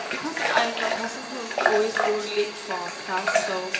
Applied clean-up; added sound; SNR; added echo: none; Water tap, faucet / Water; -1 dB; reverberation time 2.4 s.